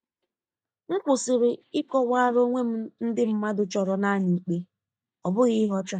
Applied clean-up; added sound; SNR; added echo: neural mask model DeepFilterNet 3.